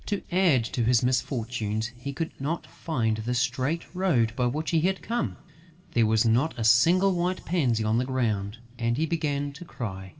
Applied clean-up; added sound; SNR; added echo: none; none; none; reverberation time 1.6 s.